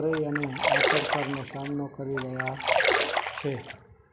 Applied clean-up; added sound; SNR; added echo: none; Splash, splatter; -4 dB; none.